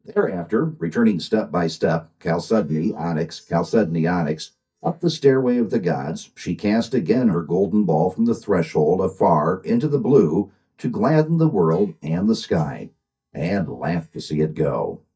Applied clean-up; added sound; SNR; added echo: neural mask model DeepFilterNet 3.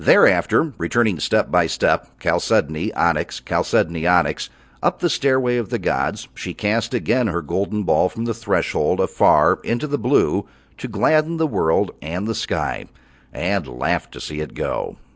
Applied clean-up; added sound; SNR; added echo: none; none; none; none.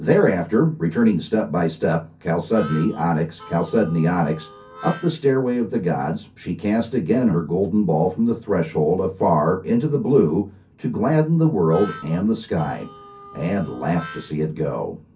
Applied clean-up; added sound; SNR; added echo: none; Harmonica; 18 dB; reverberation time 0.3 s.